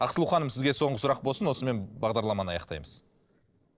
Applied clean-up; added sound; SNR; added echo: neural separator model SepFormer DNS4.